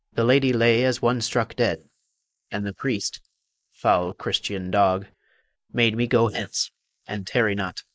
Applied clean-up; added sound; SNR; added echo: neural mask model Resemble Enhance denoiser.